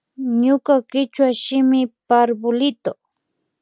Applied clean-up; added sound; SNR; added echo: none; none; none; none.